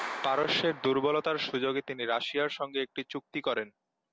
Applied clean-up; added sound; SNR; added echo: none; Clapping; 14 dB; none.